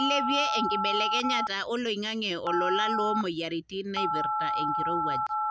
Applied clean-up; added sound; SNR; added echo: none; Telephone; -1 dB; none.